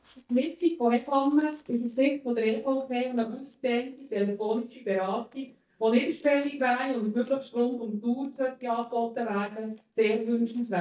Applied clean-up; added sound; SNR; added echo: neural mask model DeepFilterNet 3.